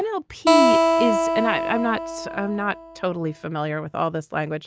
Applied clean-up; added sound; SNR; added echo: none; Acoustic guitar; -3 dB; none.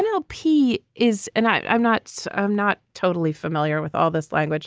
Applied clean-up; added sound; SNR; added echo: none; none; none; none.